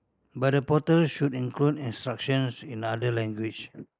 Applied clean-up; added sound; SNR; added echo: neural mask model Resemble Enhance denoiser.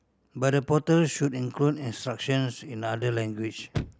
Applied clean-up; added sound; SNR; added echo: none; Chirp, tweet / Slam / Car; 16 dB; none.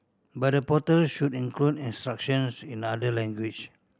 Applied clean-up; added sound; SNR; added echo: none; none; none; none.